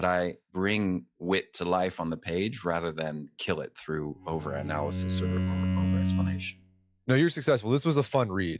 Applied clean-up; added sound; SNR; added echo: classical method log-MMSE.